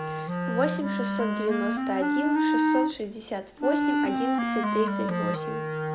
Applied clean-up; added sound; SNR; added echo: none; Wind instrument, woodwind instrument; -4 dB; none.